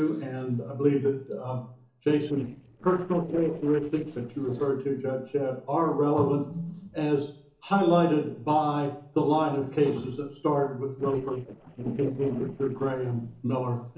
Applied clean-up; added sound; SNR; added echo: neural separator model SepFormer DNS4.